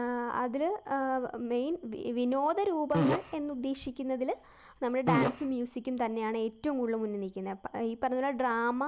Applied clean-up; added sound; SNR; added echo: none; Fart; -1 dB; none.